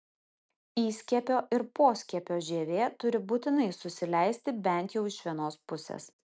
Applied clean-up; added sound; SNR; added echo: none; none; none; none.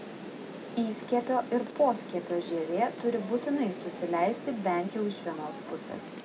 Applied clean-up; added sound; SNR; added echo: none; Rain; 10 dB; reverberation time 0.2 s.